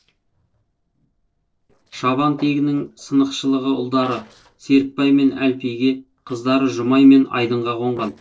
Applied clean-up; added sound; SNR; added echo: neural separator model SepFormer DNS4.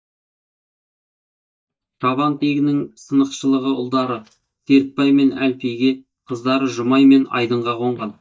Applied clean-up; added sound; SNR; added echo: neural mask model DeepFilterNet 3.